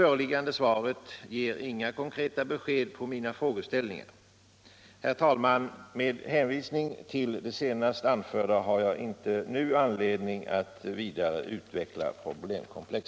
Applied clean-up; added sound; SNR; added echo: none; none; none; none.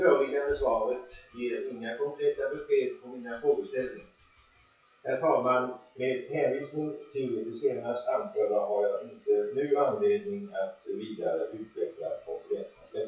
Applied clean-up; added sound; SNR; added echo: classical method WPE with log-MMSE.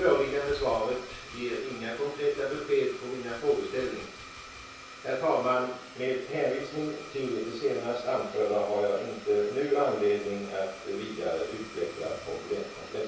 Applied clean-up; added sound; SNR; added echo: none; Domestic sounds, home sounds; 15 dB; reverberation time 0.6 s.